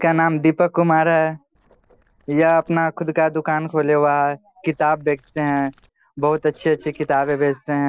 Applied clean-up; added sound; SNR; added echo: neural separator model SepFormer DNS4.